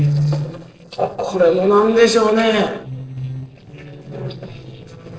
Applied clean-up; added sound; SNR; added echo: neural separator model SepFormer DNS4.